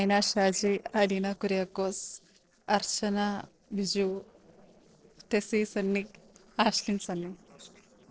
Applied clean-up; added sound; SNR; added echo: neural separator model SepFormer DNS4.